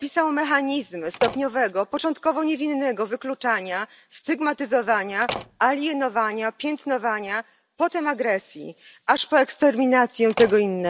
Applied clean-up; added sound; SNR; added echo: none; Slam; 11 dB; none.